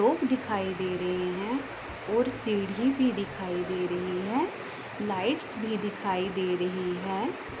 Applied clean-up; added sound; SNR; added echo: none; Guitar; 19 dB; none.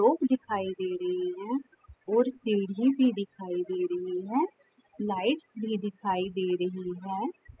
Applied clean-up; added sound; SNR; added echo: classical method spectral subtraction.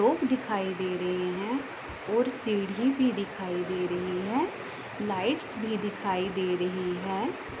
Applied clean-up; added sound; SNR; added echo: none; none; none; none.